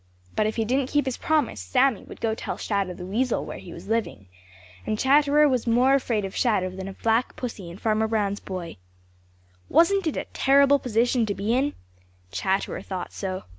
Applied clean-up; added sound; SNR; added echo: none; none; none; none.